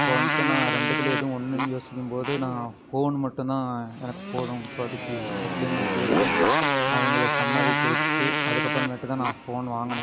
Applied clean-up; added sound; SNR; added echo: none; Motorcycle; -3 dB; none.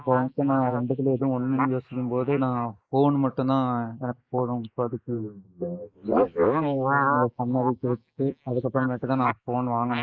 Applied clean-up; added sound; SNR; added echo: neural mask model Resemble Enhance denoiser.